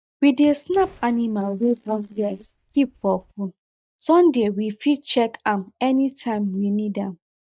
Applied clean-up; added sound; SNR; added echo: neural mask model DeepFilterNet 3.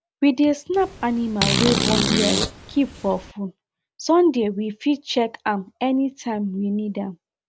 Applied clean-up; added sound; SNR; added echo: none; Fart; 1 dB; none.